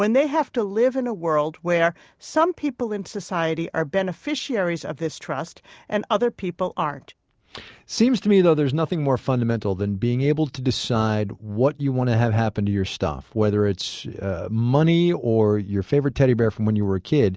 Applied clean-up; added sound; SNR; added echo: none; none; none; none.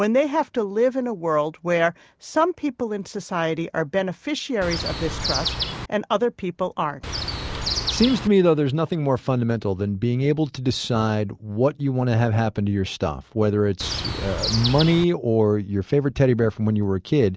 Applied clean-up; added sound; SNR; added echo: none; Chirp, tweet; 5 dB; none.